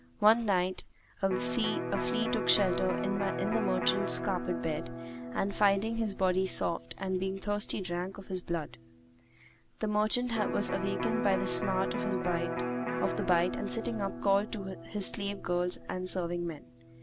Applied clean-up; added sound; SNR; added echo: none; Electric guitar; 6 dB; none.